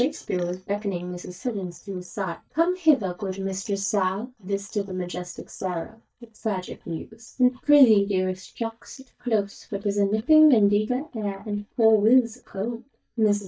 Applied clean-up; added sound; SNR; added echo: neural mask model DeepFilterNet 3.